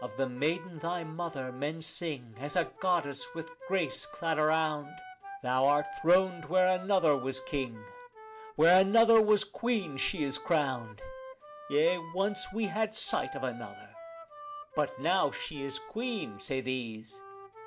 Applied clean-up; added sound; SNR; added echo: none; Wind instrument, woodwind instrument; 16 dB; none.